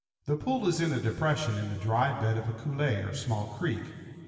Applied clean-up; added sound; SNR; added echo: none; none; none; reverberation time 2.9 s.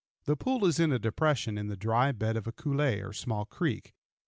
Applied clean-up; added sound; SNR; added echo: none; none; none; none.